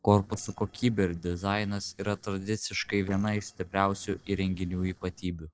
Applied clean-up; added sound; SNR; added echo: neural separator model SepFormer DNS4.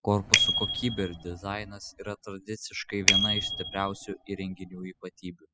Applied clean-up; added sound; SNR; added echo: classical method spectral subtraction.